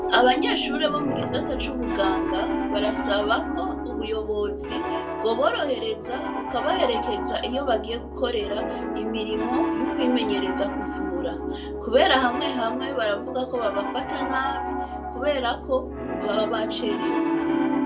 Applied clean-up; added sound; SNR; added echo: none; Piano; 1 dB; reverberation time 0.2 s.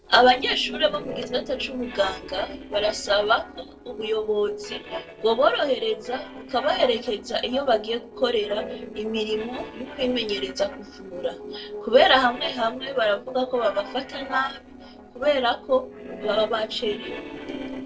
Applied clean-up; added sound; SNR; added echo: neural separator model SepFormer DNS4.